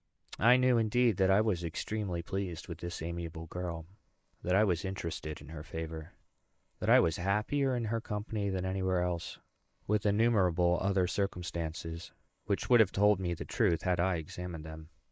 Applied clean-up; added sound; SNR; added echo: neural mask model Resemble Enhance denoiser.